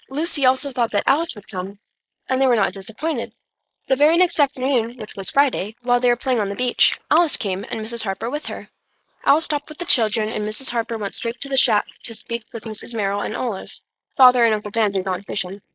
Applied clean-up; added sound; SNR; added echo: neural mask model Resemble Enhance denoiser.